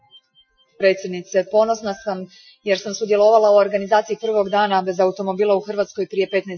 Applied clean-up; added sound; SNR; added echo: classical method Wiener filter.